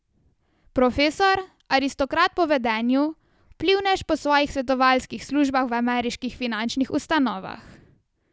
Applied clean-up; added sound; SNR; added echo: none; none; none; none.